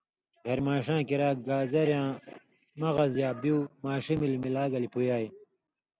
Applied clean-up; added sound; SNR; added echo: none; none; none; none.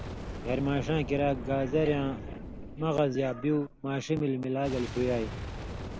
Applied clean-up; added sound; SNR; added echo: none; Boom; 9 dB; none.